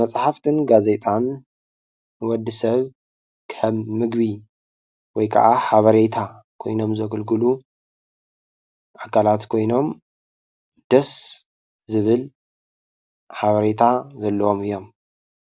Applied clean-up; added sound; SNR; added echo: none; none; none; none.